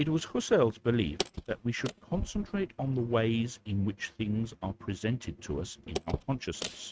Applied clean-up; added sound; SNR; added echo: neural mask model RNNoise.